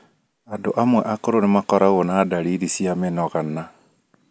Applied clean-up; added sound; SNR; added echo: none; none; none; none.